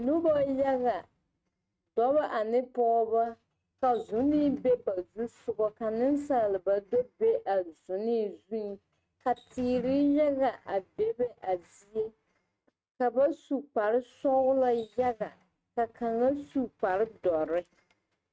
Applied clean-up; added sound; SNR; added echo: neural mask model RNNoise.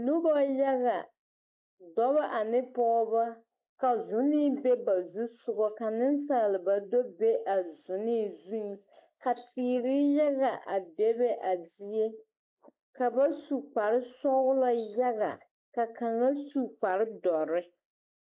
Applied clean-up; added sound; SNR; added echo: neural mask model Resemble Enhance denoiser.